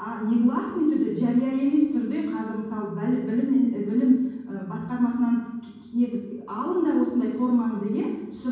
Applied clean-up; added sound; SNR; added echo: none; none; none; reverberation time 1.2 s.